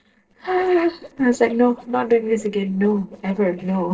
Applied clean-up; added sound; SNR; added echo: neural separator model SepFormer DNS4.